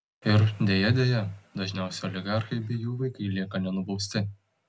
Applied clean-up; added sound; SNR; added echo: none; none; none; none.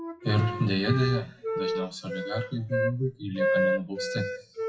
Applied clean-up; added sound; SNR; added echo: classical method WPE with log-MMSE.